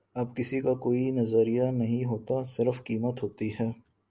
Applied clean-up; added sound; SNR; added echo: none; none; none; none.